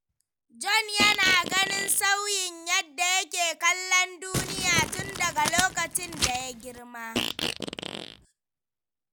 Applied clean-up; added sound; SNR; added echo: none; Fart + Crumpling, crinkling; 4 dB; none.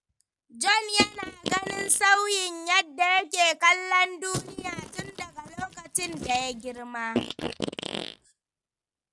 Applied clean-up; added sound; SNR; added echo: neural mask model RNNoise.